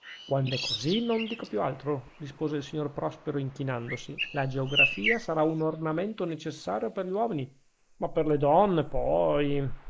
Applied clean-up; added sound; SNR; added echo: neural mask model Resemble Enhance denoiser.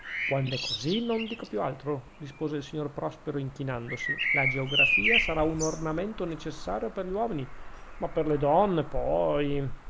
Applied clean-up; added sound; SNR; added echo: none; Bird vocalization, bird call, bird song; 2 dB; none.